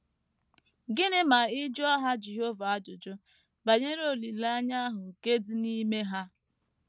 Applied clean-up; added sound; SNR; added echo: none; none; none; none.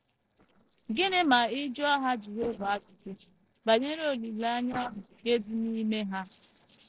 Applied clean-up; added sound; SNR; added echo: neural separator model SepFormer DNS4.